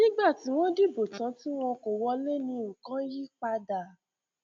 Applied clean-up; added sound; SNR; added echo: none; none; none; none.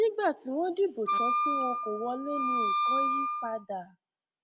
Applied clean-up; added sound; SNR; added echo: none; Wind instrument, woodwind instrument; -3 dB; none.